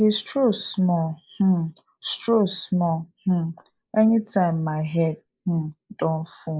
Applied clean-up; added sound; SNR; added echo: neural mask model Resemble Enhance denoiser.